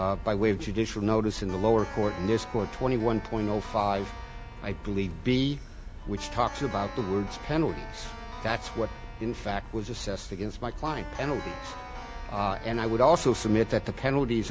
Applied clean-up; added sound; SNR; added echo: none; Keyboard (musical); 10 dB; none.